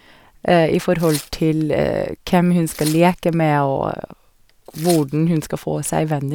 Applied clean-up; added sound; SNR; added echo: none; Tearing; 17 dB; none.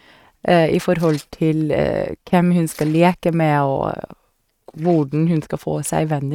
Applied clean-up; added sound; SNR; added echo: neural mask model RNNoise.